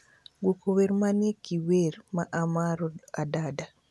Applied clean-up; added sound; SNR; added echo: none; none; none; none.